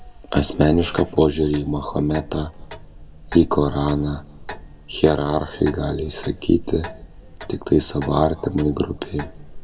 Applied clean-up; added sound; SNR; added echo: none; Clock; 15 dB; reverberation time 2.4 s.